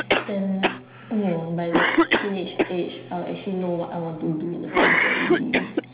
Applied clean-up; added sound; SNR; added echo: none; Cough; -3 dB; reverberation time 0.9 s.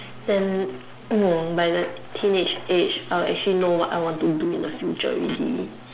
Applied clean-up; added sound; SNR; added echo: none; none; none; none.